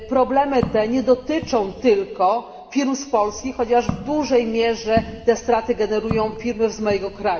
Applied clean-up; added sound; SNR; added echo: none; Walk, footsteps; 14 dB; reverberation time 1.8 s.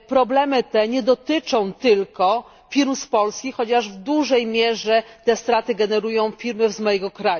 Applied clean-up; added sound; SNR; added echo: none; none; none; none.